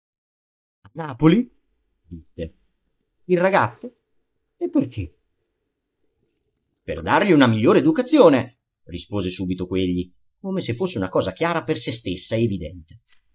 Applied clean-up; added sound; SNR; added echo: neural mask model DeepFilterNet 3.